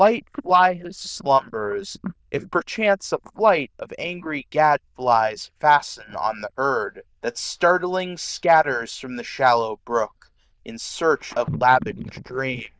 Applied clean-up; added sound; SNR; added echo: neural diffusion model UNIVERSE++.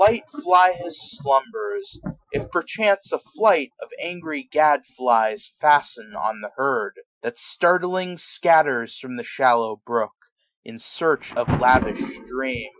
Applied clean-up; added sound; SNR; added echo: classical method Wiener filter.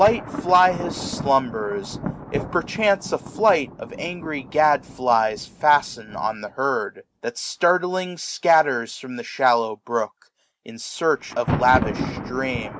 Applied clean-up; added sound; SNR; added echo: none; Thunder; 11 dB; none.